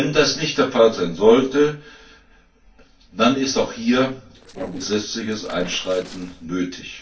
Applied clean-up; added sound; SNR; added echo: neural separator model SepFormer DNS4.